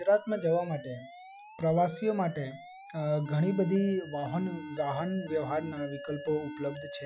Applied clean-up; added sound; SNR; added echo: classical method Wiener filter.